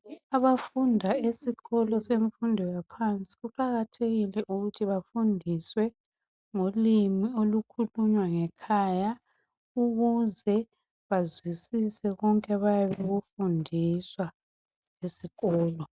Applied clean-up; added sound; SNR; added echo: none; none; none; none.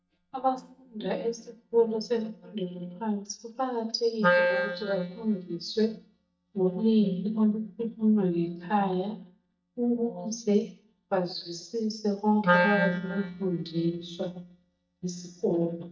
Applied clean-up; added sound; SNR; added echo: neural mask model DeepFilterNet 3.